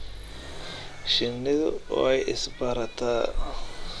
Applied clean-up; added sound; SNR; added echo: none; Accelerating, revving, vroom; 5 dB; none.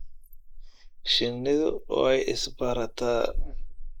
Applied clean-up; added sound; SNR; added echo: neural mask model Resemble Enhance denoiser.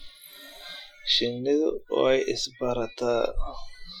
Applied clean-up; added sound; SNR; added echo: classical method Wiener filter.